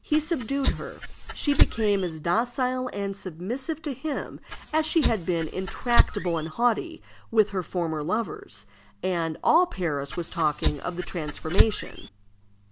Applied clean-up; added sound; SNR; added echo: none; Rattle (instrument); -3 dB; none.